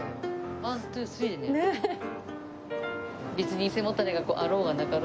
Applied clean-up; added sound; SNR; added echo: none; none; none; none.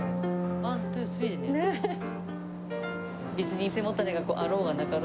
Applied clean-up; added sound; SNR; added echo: none; Wind instrument, woodwind instrument; 4 dB; none.